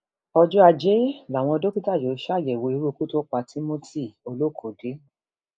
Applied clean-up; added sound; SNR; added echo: neural mask model Resemble Enhance denoiser.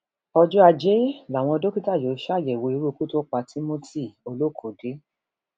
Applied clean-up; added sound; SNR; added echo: none; none; none; none.